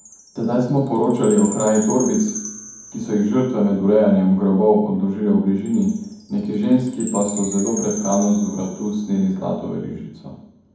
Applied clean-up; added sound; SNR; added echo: none; Chime; 15 dB; reverberation time 1.2 s.